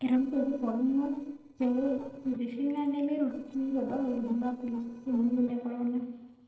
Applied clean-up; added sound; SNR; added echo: neural separator model SepFormer DNS4.